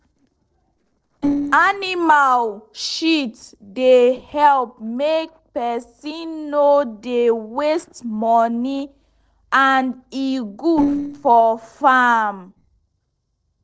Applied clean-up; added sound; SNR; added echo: neural separator model SepFormer DNS4.